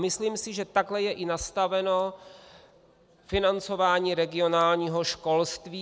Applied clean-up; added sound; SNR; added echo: none; none; none; none.